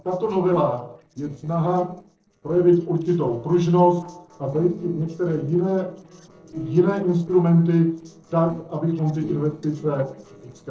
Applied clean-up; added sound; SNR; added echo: neural separator model SepFormer DNS4.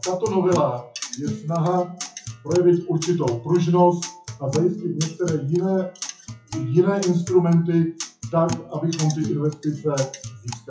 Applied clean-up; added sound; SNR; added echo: classical method WPE with log-MMSE.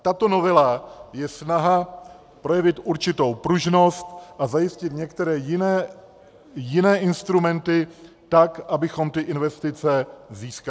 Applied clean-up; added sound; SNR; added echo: none; none; none; none.